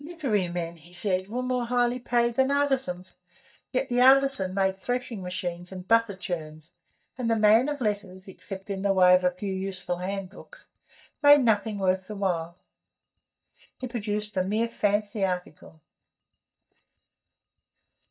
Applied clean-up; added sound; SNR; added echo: neural mask model DeepFilterNet 3.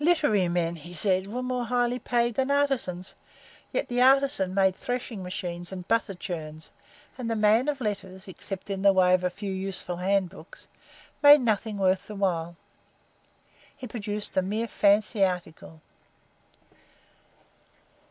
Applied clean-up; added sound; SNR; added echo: none; none; none; none.